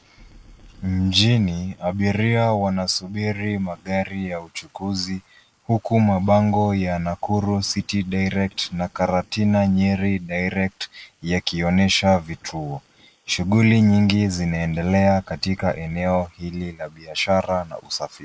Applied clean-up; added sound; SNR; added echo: neural mask model Resemble Enhance denoiser.